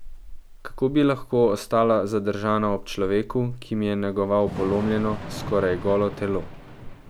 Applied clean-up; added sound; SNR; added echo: none; Thunder / Rain; 12 dB; none.